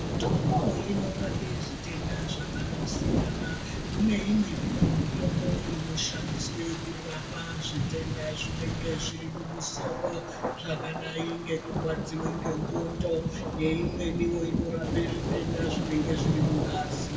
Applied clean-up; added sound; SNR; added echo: none; Thunder; -2 dB; reverberation time 0.6 s.